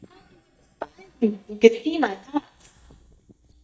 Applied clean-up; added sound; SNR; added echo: neural mask model DeepFilterNet 3.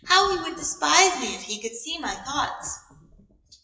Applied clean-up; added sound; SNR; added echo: classical method WPE with log-MMSE.